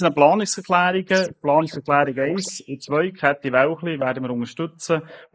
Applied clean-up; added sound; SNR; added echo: neural mask model Resemble Enhance denoiser.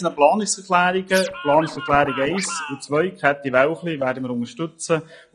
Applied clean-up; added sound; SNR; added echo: classical method log-MMSE.